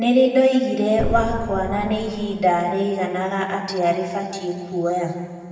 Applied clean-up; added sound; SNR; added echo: none; Drum; 10 dB; reverberation time 2.2 s.